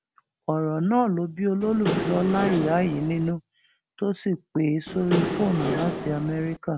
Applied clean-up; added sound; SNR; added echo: none; Engine / Mechanisms; 4 dB; none.